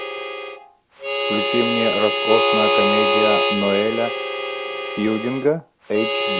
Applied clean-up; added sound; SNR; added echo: none; Harmonica; -2 dB; none.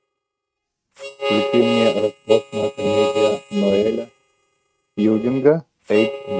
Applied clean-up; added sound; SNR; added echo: neural mask model RNNoise.